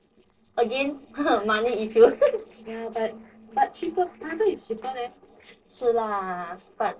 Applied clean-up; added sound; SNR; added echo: neural separator model SepFormer DNS4.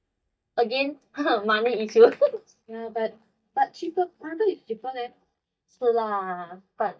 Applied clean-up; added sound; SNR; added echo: neural mask model DeepFilterNet 3.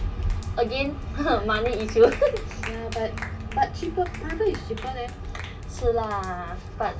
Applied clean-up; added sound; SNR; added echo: none; Clapping; 18 dB; reverberation time 0.2 s.